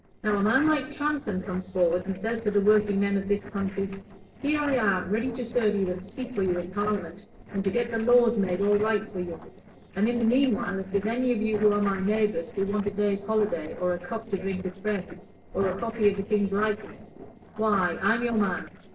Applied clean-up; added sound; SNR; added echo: neural separator model SepFormer DNS4.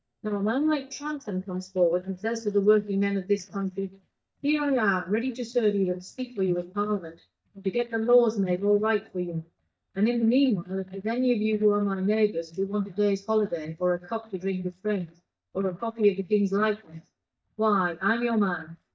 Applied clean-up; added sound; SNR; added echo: neural mask model DeepFilterNet 3.